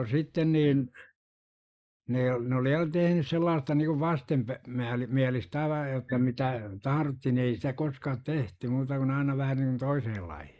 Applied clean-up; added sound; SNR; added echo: neural mask model Resemble Enhance denoiser.